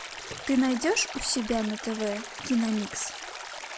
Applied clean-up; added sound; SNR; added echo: none; Stream; 10 dB; none.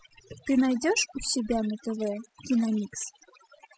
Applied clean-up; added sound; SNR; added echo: classical method spectral subtraction.